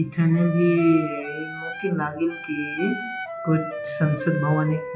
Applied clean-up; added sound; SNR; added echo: classical method WPE with log-MMSE.